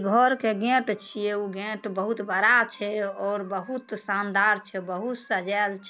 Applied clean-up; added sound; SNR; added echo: none; none; none; none.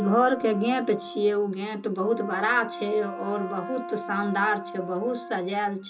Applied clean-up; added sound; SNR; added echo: none; Brass instrument; 12 dB; reverberation time 0.2 s.